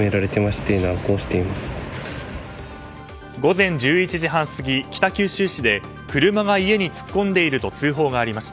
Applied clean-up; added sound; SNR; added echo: none; none; none; none.